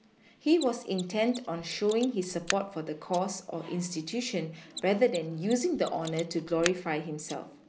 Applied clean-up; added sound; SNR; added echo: none; Mechanisms; 14 dB; none.